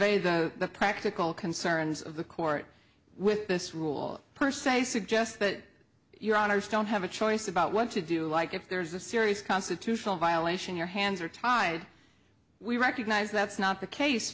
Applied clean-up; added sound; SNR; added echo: none; none; none; none.